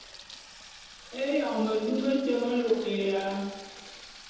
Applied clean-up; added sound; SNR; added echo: none; Sink (filling or washing) / Water tap, faucet; 17 dB; reverberation time 1.1 s.